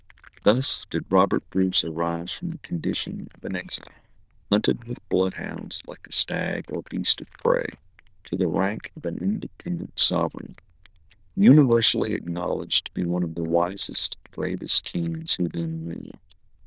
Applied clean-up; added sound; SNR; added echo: neural diffusion model UNIVERSE++.